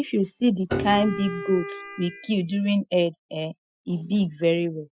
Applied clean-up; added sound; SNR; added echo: classical method Wiener filter.